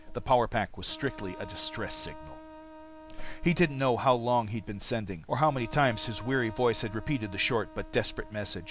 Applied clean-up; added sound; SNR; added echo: none; Wind instrument, woodwind instrument; 18 dB; none.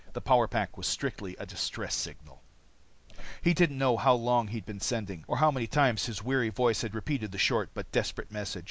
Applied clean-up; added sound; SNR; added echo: none; none; none; none.